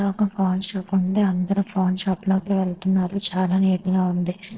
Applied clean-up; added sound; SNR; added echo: neural separator model SepFormer DNS4.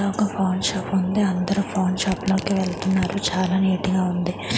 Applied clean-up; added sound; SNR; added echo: none; Crushing; 15 dB; none.